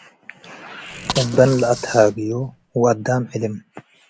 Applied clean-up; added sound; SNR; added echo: none; Bicycle; 11 dB; none.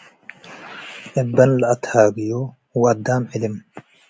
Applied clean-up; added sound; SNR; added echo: none; none; none; none.